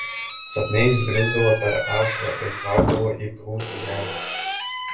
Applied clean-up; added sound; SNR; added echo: none; Squeak / Slam; 4 dB; reverberation time 0.2 s.